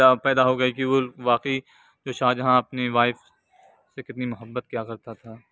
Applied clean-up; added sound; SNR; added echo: none; none; none; none.